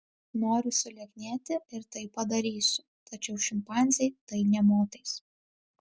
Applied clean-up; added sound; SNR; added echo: none; none; none; none.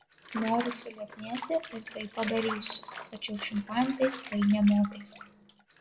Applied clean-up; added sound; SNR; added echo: none; Bathtub (filling or washing) / Water; 12 dB; reverberation time 0.5 s.